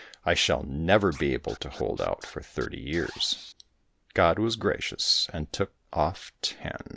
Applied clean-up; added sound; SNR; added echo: none; Scratching (performance technique); 20 dB; none.